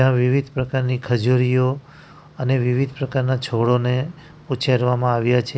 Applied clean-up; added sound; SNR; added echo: none; none; none; none.